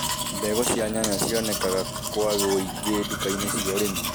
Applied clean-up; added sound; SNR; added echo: none; Domestic sounds, home sounds; 2 dB; none.